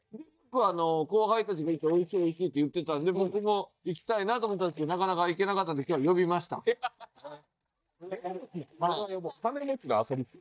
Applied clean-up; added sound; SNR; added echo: neural mask model DeepFilterNet 3.